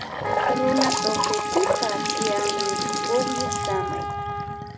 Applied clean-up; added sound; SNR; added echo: none; Trickle, dribble / Bathtub (filling or washing) / Sink (filling or washing) / Gurgling + Wind instrument, woodwind instrument; -3 dB; none.